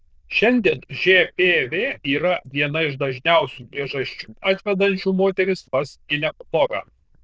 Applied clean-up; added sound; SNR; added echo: neural diffusion model UNIVERSE++.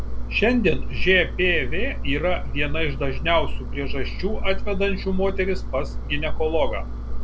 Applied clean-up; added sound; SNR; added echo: none; Engine; -1 dB; none.